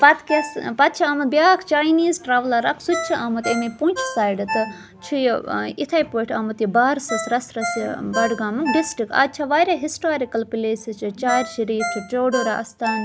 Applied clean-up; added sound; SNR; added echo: none; Ringtone; 11 dB; none.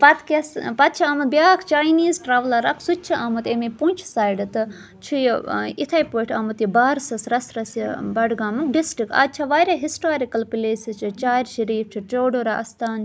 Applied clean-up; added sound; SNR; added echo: none; none; none; none.